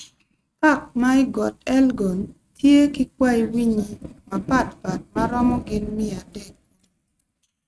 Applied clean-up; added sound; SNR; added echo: neural mask model RNNoise.